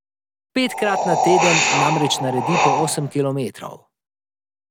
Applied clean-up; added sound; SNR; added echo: none; Wind; -3 dB; none.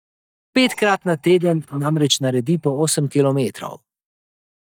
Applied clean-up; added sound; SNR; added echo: neural mask model DeepFilterNet 3.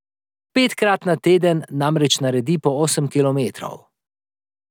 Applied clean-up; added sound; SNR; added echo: none; none; none; none.